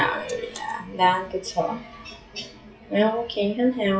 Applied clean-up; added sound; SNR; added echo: classical method WPE with log-MMSE.